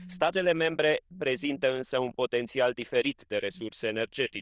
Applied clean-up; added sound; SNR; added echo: neural diffusion model UNIVERSE++.